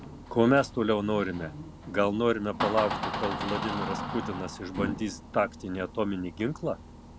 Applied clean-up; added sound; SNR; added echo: none; Door; 7 dB; none.